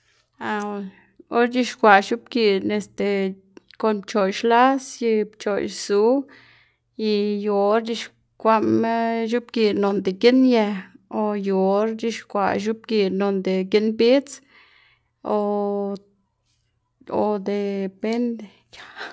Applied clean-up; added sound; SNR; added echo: none; none; none; none.